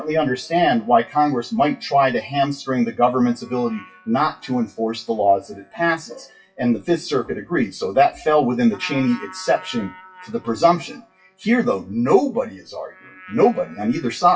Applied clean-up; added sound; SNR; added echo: classical method WPE with log-MMSE.